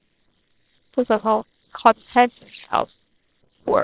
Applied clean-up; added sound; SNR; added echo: neural separator model SepFormer WHAM!.